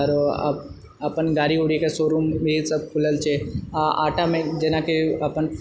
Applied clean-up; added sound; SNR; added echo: none; none; none; none.